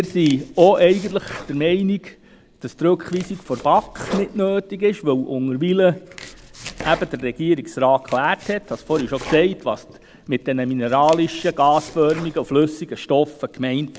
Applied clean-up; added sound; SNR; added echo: none; Domestic sounds, home sounds; 19 dB; none.